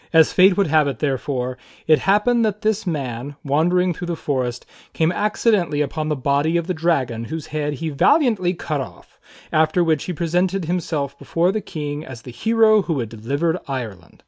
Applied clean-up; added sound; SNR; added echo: none; none; none; none.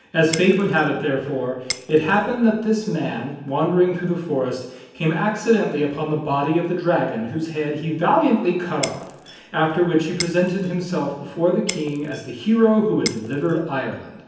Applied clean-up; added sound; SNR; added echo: none; Shatter; 15 dB; reverberation time 0.9 s.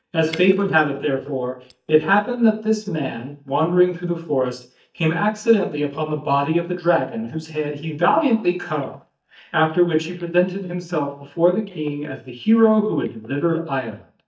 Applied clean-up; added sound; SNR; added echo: neural mask model DeepFilterNet 3.